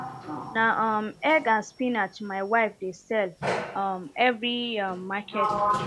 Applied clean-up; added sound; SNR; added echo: none; Sliding door; 6 dB; none.